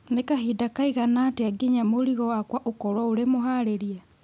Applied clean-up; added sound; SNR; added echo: none; none; none; none.